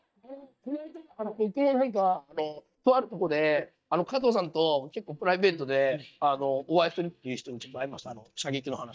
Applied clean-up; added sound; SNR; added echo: neural mask model DeepFilterNet 3.